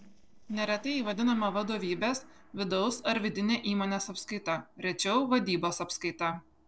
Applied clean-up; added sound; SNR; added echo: neural separator model SepFormer DNS4.